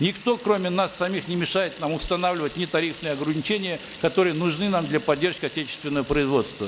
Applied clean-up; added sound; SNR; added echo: none; Sink (filling or washing) / Water tap, faucet; 19 dB; none.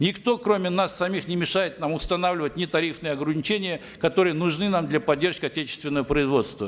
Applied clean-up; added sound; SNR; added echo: none; none; none; none.